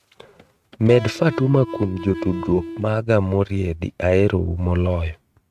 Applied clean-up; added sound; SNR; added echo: neural mask model RNNoise.